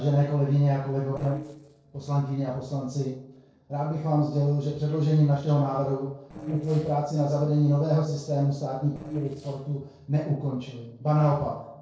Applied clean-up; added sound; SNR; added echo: neural separator model SepFormer DNS4.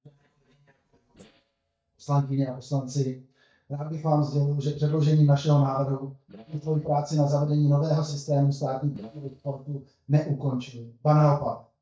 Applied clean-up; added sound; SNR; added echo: neural mask model DeepFilterNet 3.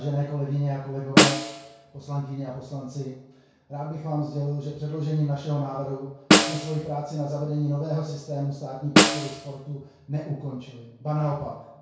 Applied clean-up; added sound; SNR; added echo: none; Snare drum; -4 dB; reverberation time 0.6 s.